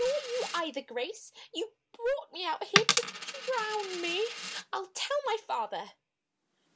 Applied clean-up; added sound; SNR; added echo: none; Coin (dropping); 3 dB; none.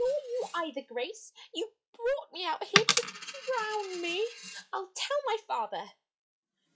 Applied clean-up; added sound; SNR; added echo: classical method log-MMSE.